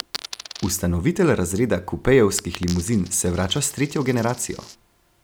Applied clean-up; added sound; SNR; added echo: none; Coin (dropping); 18 dB; none.